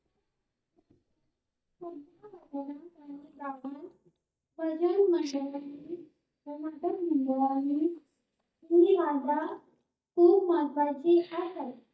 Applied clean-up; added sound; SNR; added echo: neural mask model DeepFilterNet 3.